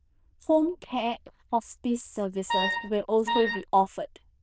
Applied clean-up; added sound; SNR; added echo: neural diffusion model UNIVERSE++.